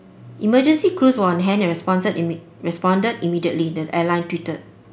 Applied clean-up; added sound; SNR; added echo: none; none; none; none.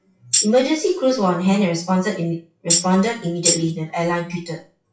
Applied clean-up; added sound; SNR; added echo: classical method WPE with log-MMSE.